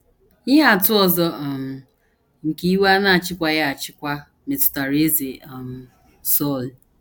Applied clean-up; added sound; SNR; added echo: none; none; none; none.